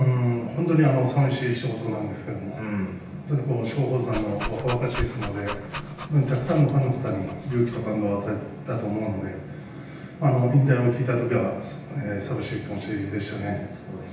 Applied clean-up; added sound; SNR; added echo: none; Dog; 11 dB; reverberation time 0.9 s.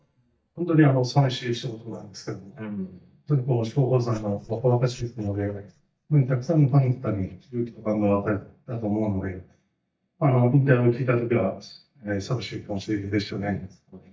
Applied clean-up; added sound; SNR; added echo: neural mask model DeepFilterNet 3.